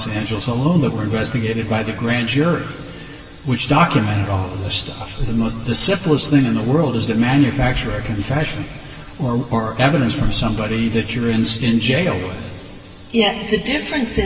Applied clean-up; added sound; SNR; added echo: none; none; none; reverberation time 2.8 s.